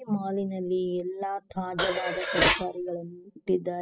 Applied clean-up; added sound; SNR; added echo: classical method spectral subtraction.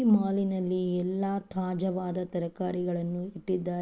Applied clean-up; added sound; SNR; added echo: none; none; none; none.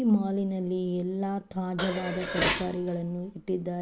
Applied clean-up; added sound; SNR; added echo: none; Dishes, pots, and pans; 3 dB; none.